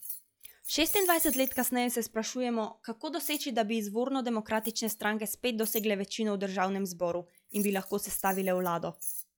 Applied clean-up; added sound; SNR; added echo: classical method log-MMSE.